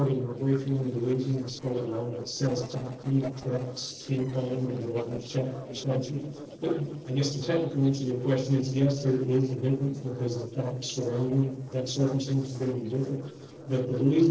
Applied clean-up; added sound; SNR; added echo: neural separator model SepFormer DNS4.